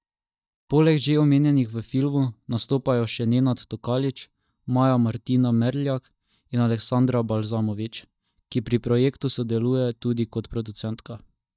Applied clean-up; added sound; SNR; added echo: neural mask model DeepFilterNet 3.